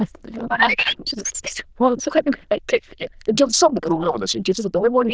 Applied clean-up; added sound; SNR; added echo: neural diffusion model UNIVERSE++.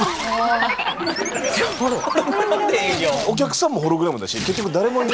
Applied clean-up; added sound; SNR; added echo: none; Tearing; 15 dB; none.